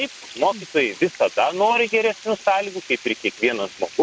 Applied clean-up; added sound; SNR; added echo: none; Water; 19 dB; none.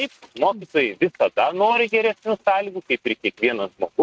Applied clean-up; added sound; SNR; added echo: neural mask model RNNoise.